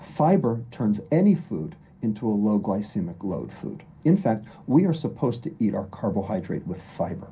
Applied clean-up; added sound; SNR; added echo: none; none; none; reverberation time 0.3 s.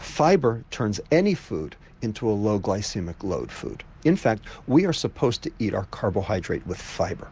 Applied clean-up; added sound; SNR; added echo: none; none; none; none.